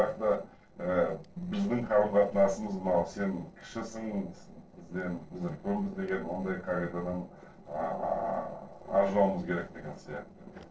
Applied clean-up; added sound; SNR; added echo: neural separator model SepFormer DNS4.